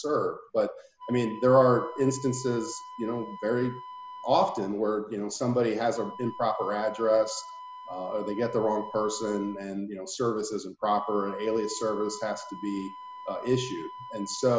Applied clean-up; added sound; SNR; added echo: none; Wind instrument, woodwind instrument; 15 dB; none.